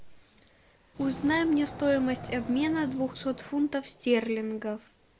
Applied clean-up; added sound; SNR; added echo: none; Wild animals; 15 dB; none.